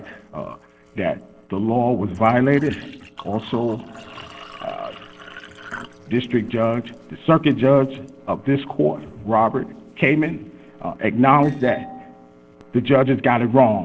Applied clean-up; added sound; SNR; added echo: neural separator model SepFormer DNS4.